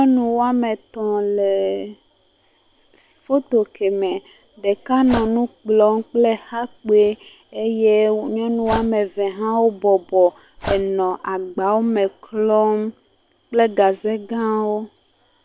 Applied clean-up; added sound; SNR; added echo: none; Dog; 12 dB; none.